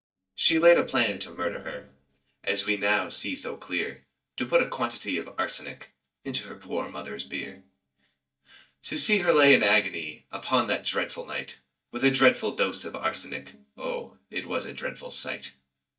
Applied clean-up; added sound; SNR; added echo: neural mask model DeepFilterNet 3.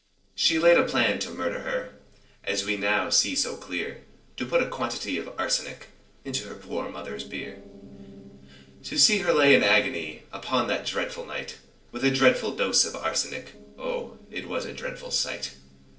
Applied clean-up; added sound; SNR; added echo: neural separator model SepFormer DNS4.